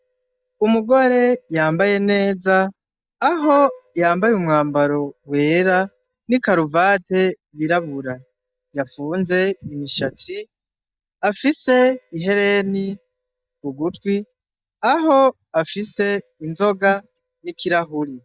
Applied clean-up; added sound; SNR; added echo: neural mask model DeepFilterNet 3.